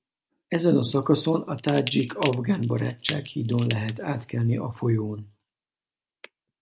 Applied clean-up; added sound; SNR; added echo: none; Crackle / Crushing; 13 dB; none.